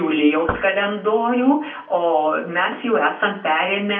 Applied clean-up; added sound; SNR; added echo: none; none; none; reverberation time 0.3 s.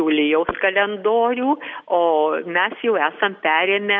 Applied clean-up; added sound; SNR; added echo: none; none; none; none.